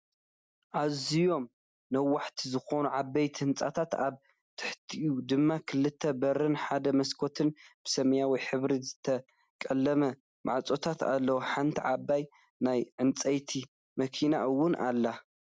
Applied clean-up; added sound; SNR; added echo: none; none; none; none.